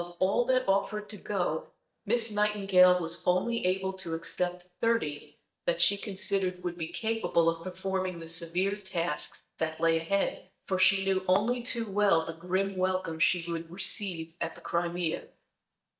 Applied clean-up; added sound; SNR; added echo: neural mask model DeepFilterNet 3.